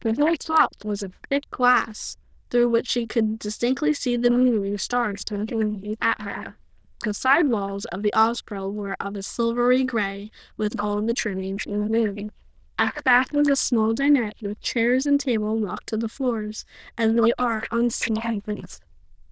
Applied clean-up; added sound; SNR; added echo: neural diffusion model UNIVERSE++.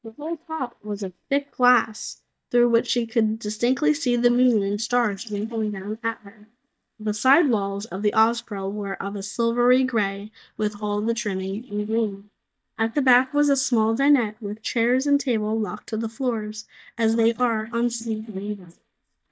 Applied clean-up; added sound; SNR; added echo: neural mask model DeepFilterNet 3.